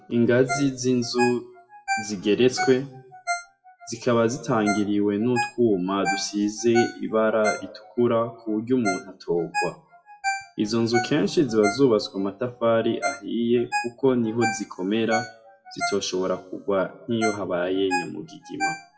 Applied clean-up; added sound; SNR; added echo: classical method WPE with log-MMSE.